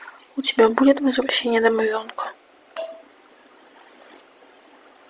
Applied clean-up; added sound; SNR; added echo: none; none; none; none.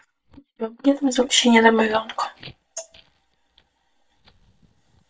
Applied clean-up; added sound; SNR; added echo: neural mask model DeepFilterNet 3.